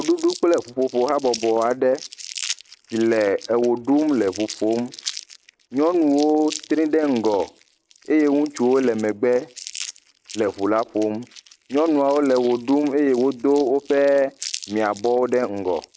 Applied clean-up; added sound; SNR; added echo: neural mask model RNNoise.